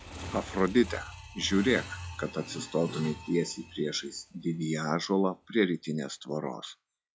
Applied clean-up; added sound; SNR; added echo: classical method log-MMSE.